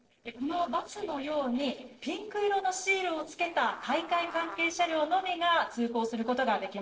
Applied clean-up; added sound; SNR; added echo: neural separator model SepFormer DNS4.